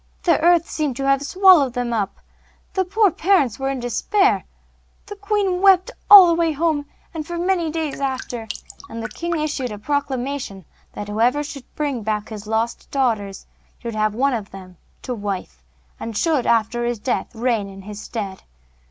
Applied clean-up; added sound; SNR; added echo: none; Drip; 15 dB; none.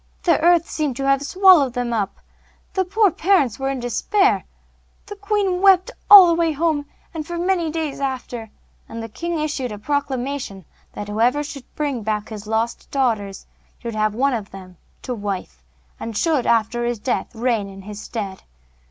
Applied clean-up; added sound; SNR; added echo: none; none; none; none.